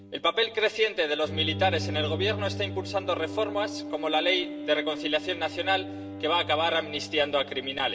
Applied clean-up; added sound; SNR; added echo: none; Bowed string instrument; 9 dB; reverberation time 2.7 s.